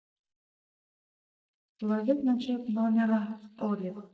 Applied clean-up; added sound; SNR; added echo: neural mask model DeepFilterNet 3.